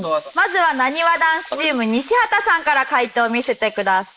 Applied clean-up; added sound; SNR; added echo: neural mask model Resemble Enhance denoiser.